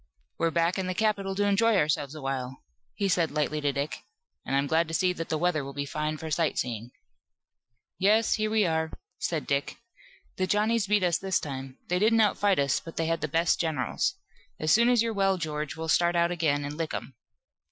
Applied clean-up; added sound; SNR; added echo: classical method Wiener filter.